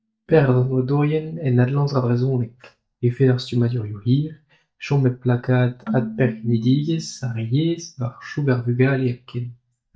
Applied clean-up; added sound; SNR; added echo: neural mask model DeepFilterNet 3.